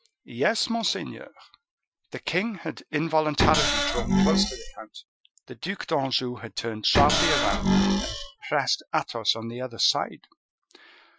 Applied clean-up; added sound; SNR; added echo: classical method Wiener filter.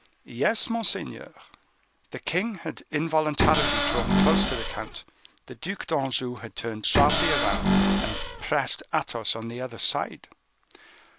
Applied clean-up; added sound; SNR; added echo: none; Cupboard open or close / Door; -5 dB; none.